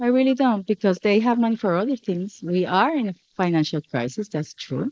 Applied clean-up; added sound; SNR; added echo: neural mask model Resemble Enhance denoiser.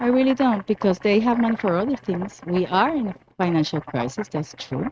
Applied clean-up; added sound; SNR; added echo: neural mask model RNNoise.